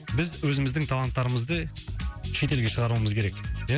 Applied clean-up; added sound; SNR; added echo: none; none; none; none.